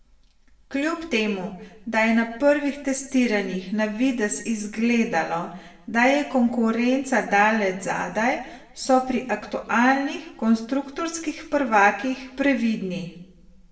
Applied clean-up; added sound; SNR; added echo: none; none; none; reverberation time 0.6 s.